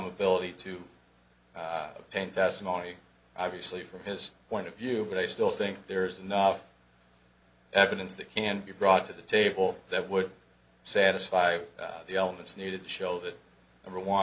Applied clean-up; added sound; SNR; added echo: none; none; none; none.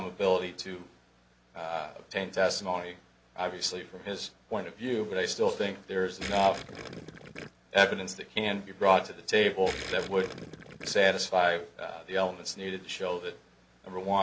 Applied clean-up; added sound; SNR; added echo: none; Gurgling; 12 dB; none.